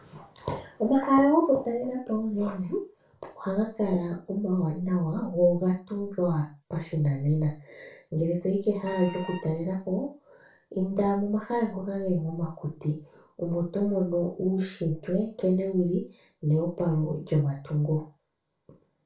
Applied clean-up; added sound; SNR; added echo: none; Wind instrument, woodwind instrument; 15 dB; reverberation time 0.3 s.